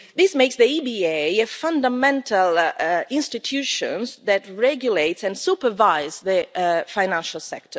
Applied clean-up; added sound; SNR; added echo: none; none; none; none.